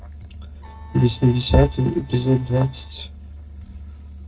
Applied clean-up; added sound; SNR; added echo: neural separator model SepFormer DNS4.